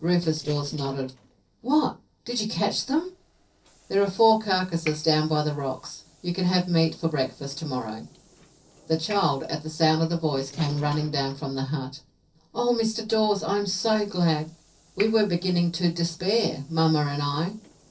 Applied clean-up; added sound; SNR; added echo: neural separator model SepFormer DNS4.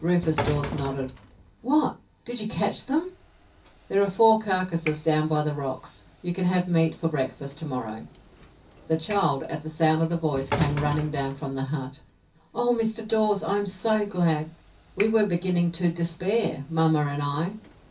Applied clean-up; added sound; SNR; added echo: none; Sliding door / Train; 14 dB; reverberation time 0.3 s.